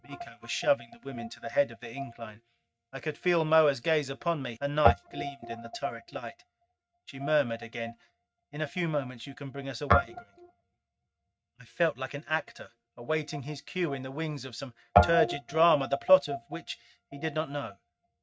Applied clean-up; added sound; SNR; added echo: neural mask model RNNoise.